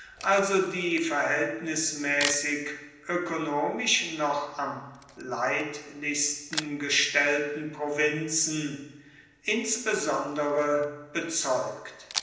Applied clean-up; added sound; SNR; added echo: none; Camera; 15 dB; reverberation time 0.9 s.